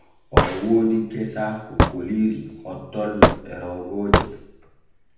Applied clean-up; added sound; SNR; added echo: none; Hammer / Wood; -2 dB; reverberation time 0.8 s.